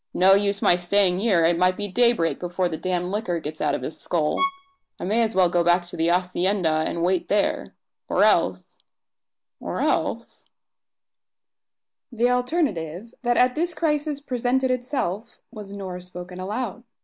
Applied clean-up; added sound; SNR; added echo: none; Bowed string instrument; 8 dB; none.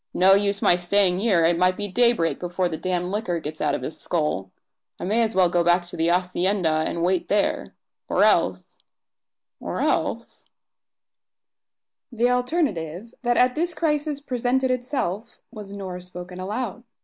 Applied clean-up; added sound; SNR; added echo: none; none; none; none.